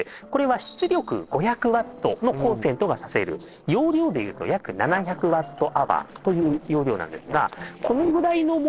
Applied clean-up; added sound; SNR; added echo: neural separator model SepFormer DNS4.